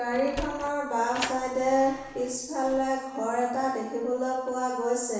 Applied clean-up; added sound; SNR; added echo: none; Sliding door; 15 dB; reverberation time 1.1 s.